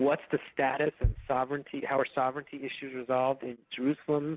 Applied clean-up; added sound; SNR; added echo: none; Bass drum; 6 dB; none.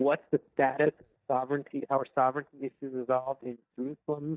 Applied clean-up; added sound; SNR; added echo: neural mask model DeepFilterNet 3.